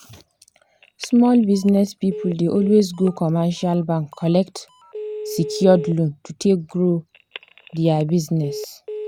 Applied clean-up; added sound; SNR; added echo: none; Telephone; 15 dB; none.